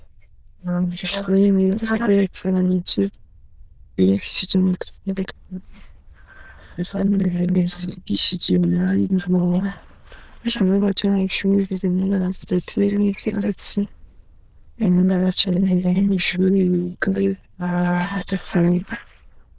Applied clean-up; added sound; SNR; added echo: neural diffusion model UNIVERSE++.